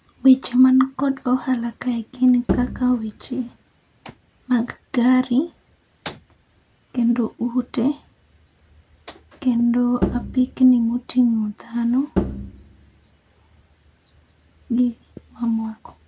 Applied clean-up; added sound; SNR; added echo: none; Bowed string instrument; 6 dB; none.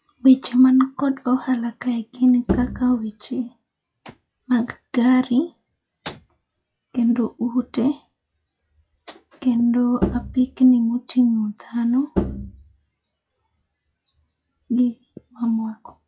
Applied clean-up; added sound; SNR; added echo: classical method log-MMSE.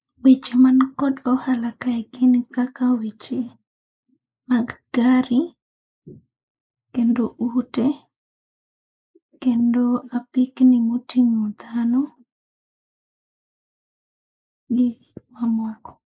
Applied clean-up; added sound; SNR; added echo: neural mask model Resemble Enhance denoiser.